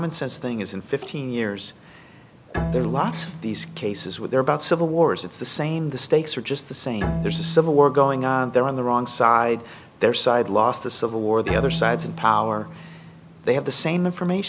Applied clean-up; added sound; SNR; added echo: none; Bowed string instrument; 11 dB; none.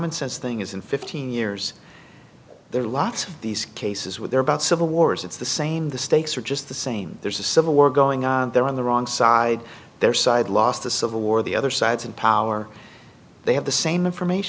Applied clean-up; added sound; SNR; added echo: none; none; none; none.